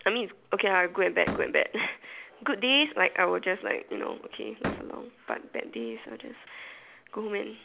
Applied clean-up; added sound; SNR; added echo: none; Slam; 9 dB; none.